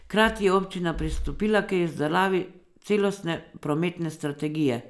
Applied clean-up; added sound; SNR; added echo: none; none; none; none.